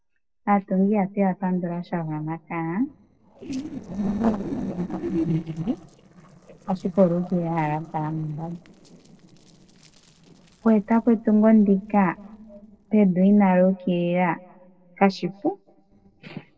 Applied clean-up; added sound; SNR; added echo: neural separator model SepFormer DNS4.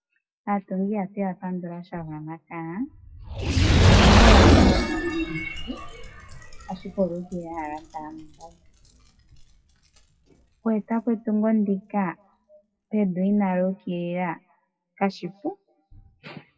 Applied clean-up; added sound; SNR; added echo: classical method WPE with log-MMSE.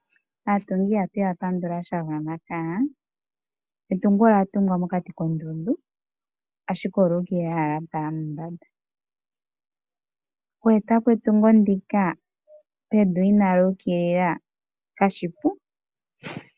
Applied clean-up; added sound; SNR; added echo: none; none; none; none.